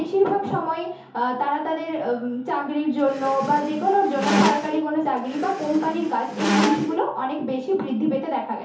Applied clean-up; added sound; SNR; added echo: none; Squeak; 3 dB; reverberation time 0.5 s.